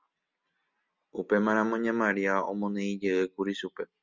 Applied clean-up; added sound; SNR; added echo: none; none; none; none.